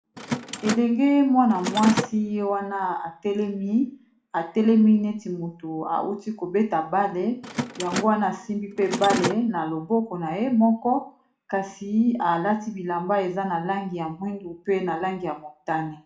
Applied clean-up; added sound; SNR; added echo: none; Mechanisms; 8 dB; reverberation time 0.4 s.